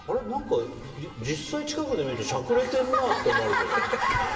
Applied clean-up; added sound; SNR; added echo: none; none; none; reverberation time 1.3 s.